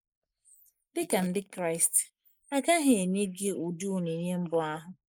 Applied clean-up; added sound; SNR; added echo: neural mask model Resemble Enhance denoiser.